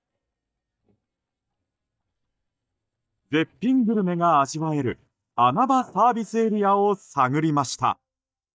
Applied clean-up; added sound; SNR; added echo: neural mask model DeepFilterNet 3.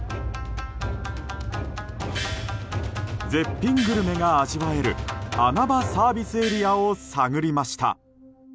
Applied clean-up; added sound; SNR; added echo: none; Gong; 14 dB; none.